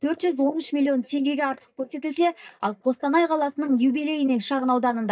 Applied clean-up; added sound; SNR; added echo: neural mask model DeepFilterNet 3.